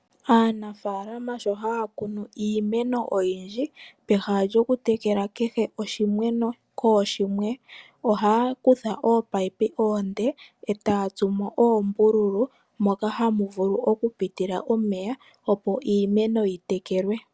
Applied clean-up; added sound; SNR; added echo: none; none; none; none.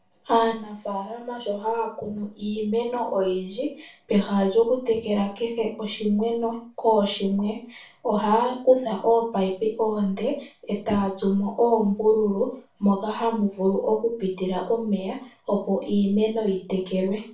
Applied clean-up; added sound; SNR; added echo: none; none; none; reverberation time 0.3 s.